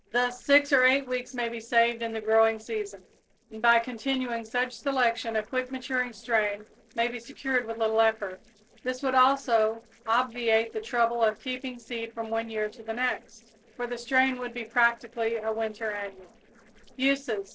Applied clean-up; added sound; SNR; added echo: neural separator model SepFormer DNS4.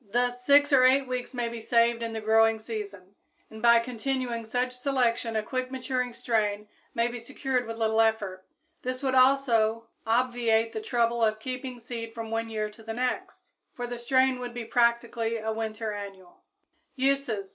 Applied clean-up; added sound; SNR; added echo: none; none; none; none.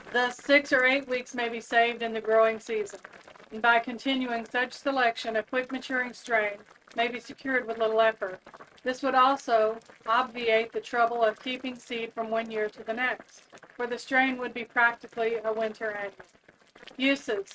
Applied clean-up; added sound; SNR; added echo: neural mask model RNNoise.